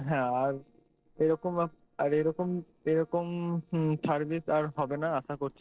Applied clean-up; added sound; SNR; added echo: neural separator model SepFormer DNS4.